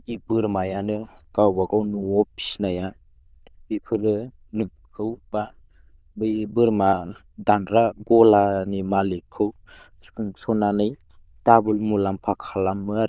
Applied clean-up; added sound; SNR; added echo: neural diffusion model UNIVERSE++.